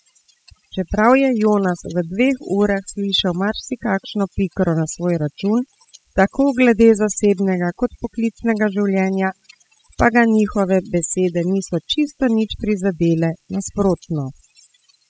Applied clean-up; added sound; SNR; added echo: classical method spectral subtraction.